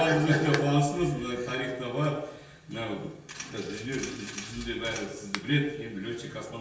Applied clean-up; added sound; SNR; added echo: none; Finger snapping; 14 dB; reverberation time 0.8 s.